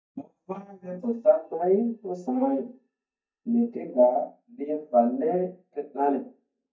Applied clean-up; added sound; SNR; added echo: neural mask model DeepFilterNet 3.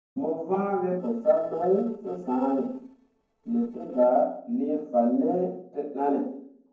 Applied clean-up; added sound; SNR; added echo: neural separator model SepFormer DNS4.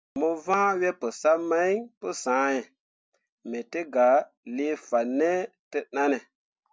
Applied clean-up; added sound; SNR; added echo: none; none; none; none.